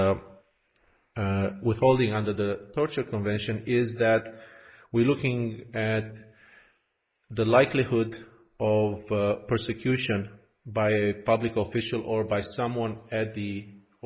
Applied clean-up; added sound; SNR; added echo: neural mask model Resemble Enhance denoiser.